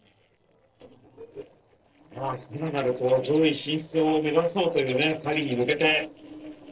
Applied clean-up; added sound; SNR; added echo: neural separator model SepFormer DNS4.